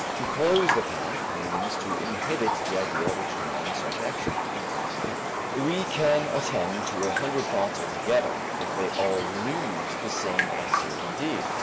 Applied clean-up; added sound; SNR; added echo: none; Raindrop; -1 dB; none.